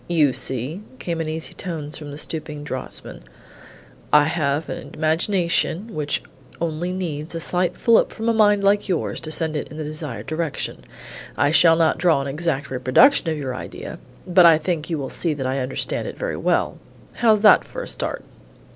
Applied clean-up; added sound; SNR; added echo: none; none; none; none.